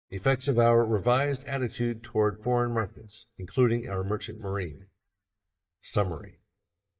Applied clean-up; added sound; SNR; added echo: neural mask model DeepFilterNet 3.